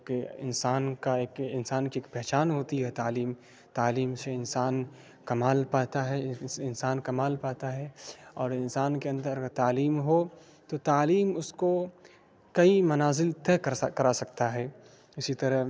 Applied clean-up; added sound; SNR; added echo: none; none; none; none.